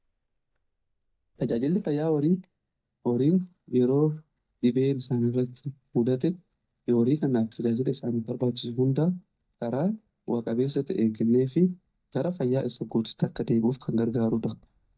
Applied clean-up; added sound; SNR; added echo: neural mask model DeepFilterNet 3.